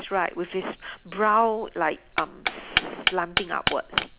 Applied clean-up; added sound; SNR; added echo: none; Hammer; 4 dB; none.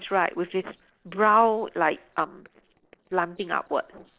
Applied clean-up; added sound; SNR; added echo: neural separator model SepFormer DNS4.